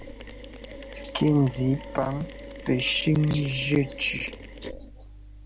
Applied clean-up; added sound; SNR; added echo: none; Mechanisms; 14 dB; none.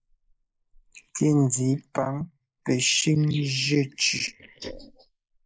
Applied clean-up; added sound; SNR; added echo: neural mask model Resemble Enhance denoiser.